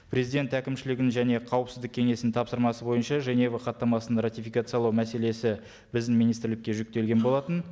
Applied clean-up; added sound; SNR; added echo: none; none; none; none.